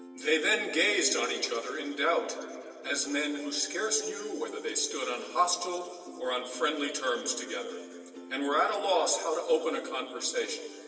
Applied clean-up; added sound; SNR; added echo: none; Plucked string instrument; 17 dB; reverberation time 2.3 s.